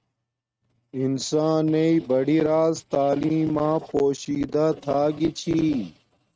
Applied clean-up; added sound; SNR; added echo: neural mask model RNNoise.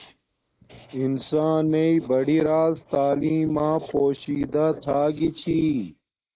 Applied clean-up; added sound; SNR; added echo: neural mask model Resemble Enhance denoiser.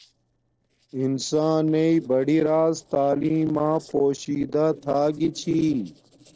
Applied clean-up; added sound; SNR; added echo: neural separator model SepFormer DNS4.